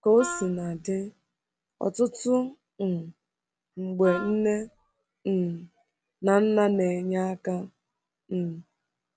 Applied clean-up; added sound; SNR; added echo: none; Wind instrument, woodwind instrument; 11 dB; none.